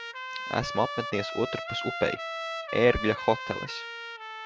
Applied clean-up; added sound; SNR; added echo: none; Trumpet; 6 dB; none.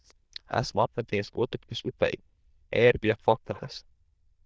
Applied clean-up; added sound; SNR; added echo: neural diffusion model UNIVERSE++.